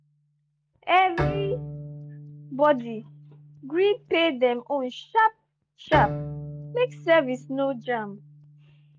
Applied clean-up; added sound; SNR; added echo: none; Bowed string instrument; 10 dB; none.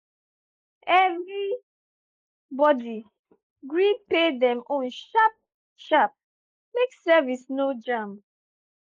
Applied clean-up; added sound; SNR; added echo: neural mask model Resemble Enhance denoiser.